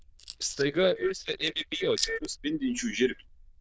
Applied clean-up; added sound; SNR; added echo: neural diffusion model UNIVERSE++.